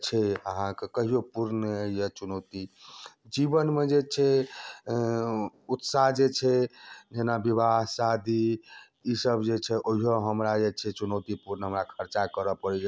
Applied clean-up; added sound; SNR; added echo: none; none; none; none.